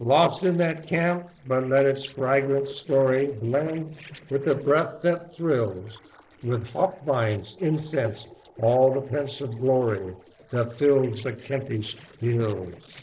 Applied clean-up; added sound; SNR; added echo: neural separator model SepFormer DNS4.